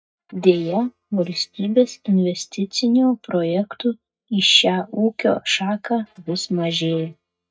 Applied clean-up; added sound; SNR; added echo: neural mask model DeepFilterNet 3.